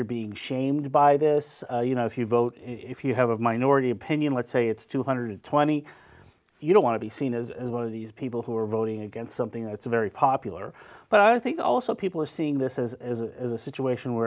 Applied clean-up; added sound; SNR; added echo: none; none; none; none.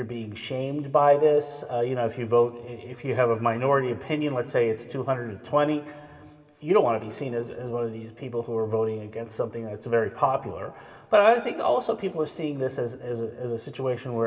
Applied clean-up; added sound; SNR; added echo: none; none; none; reverberation time 1.7 s.